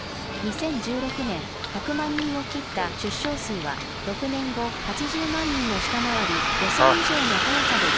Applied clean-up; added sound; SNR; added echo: none; Bus; -3 dB; none.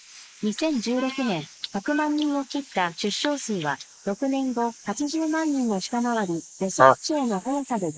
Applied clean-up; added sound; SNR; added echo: neural mask model Resemble Enhance denoiser.